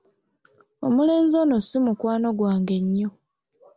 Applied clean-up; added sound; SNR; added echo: none; none; none; none.